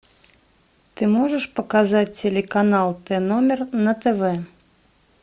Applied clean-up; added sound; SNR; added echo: none; none; none; none.